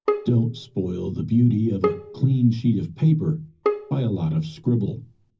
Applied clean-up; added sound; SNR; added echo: none; Bowed string instrument; 9 dB; reverberation time 0.4 s.